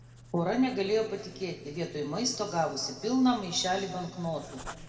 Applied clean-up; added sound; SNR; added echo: none; Writing; 19 dB; reverberation time 1.8 s.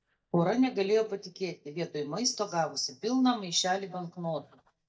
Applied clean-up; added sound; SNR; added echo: neural mask model DeepFilterNet 3.